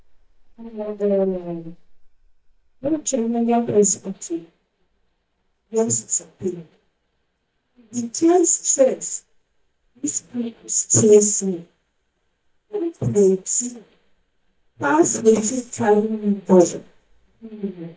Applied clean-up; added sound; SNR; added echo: neural mask model DeepFilterNet 3.